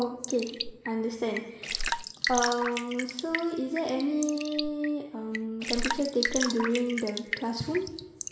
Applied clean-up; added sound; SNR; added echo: none; Raindrop / Drip; 5 dB; reverberation time 1.1 s.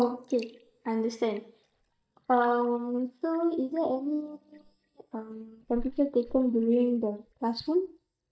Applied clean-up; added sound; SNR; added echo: neural mask model DeepFilterNet 3.